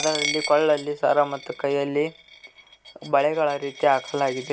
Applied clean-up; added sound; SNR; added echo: none; Coin (dropping); 12 dB; none.